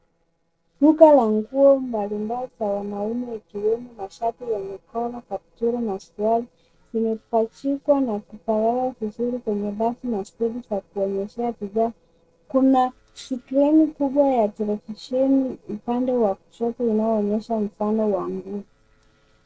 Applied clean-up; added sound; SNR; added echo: neural separator model SepFormer DNS4.